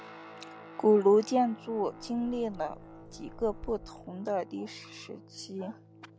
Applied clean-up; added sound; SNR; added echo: none; Guitar + Insect; 17 dB; none.